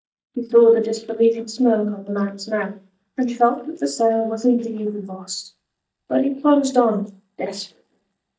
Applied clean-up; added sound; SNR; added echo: neural mask model DeepFilterNet 3.